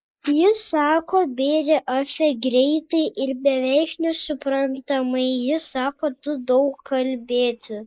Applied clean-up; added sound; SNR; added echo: neural mask model Resemble Enhance denoiser.